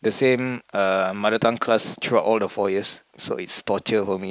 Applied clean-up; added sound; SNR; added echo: neural mask model Resemble Enhance denoiser.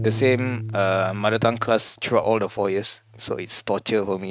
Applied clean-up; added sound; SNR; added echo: neural mask model RNNoise.